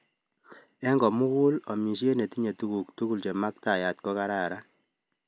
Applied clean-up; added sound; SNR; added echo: none; none; none; none.